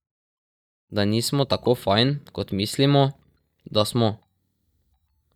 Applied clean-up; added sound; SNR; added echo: neural mask model DeepFilterNet 3.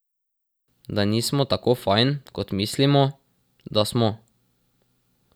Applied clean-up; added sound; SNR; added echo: none; none; none; none.